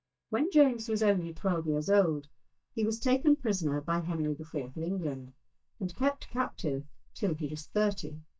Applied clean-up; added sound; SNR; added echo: neural mask model DeepFilterNet 3.